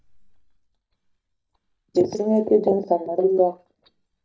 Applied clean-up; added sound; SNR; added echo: neural mask model DeepFilterNet 3.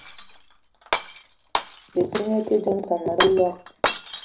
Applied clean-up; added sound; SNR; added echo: none; Shatter; 2 dB; reverberation time 0.5 s.